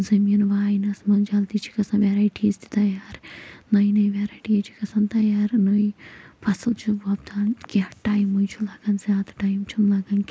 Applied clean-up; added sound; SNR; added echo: none; none; none; none.